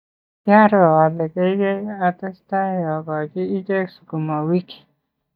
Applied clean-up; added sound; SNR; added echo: neural mask model DeepFilterNet 3.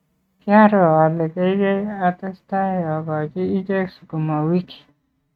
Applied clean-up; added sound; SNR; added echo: neural mask model RNNoise.